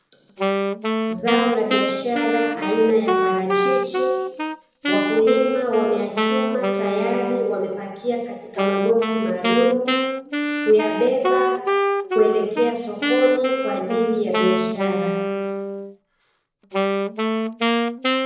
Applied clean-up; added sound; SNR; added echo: none; Wind instrument, woodwind instrument; 0 dB; reverberation time 1.0 s.